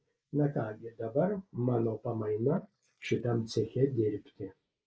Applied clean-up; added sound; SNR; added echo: neural mask model Resemble Enhance denoiser.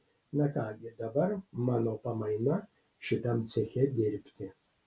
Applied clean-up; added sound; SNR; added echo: none; none; none; none.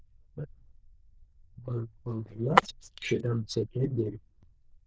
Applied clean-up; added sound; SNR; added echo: neural diffusion model UNIVERSE++.